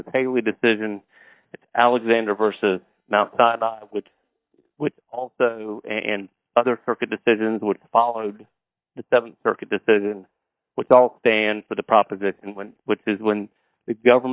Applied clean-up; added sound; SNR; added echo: neural mask model DeepFilterNet 3.